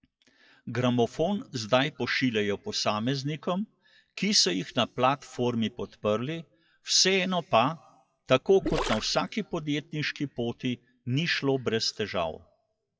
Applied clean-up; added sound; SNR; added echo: classical method WPE with log-MMSE.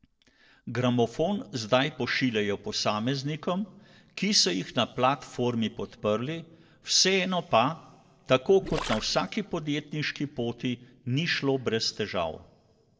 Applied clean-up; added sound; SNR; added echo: neural separator model SepFormer DNS4.